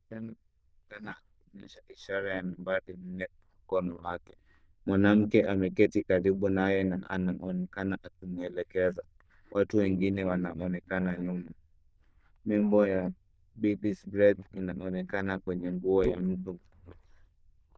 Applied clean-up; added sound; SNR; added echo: neural diffusion model UNIVERSE++.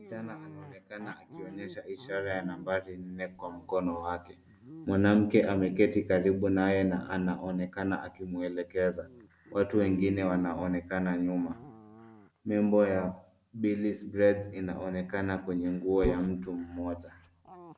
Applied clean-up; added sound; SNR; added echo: none; Dog; 17 dB; none.